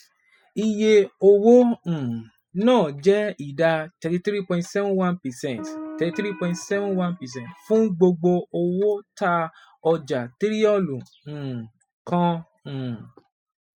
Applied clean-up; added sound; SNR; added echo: classical method spectral subtraction.